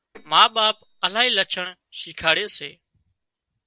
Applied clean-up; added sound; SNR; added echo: neural separator model SepFormer DNS4.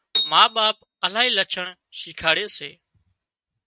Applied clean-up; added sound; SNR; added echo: neural mask model RNNoise.